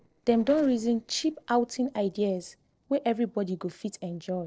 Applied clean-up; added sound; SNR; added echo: neural separator model SepFormer DNS4.